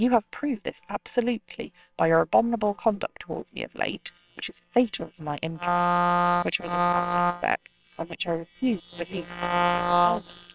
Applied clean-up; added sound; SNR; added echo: neural separator model SepFormer WHAMR!.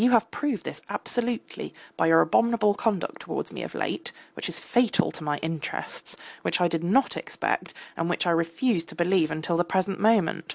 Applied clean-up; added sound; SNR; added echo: none; none; none; none.